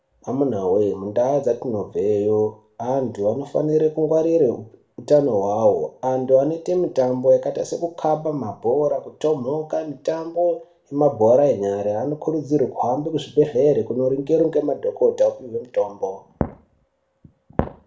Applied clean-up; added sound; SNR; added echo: none; none; none; reverberation time 0.4 s.